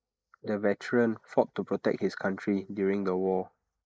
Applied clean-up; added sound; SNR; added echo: neural mask model Resemble Enhance denoiser.